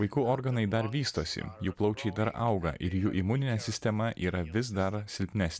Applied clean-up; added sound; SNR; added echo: none; none; none; none.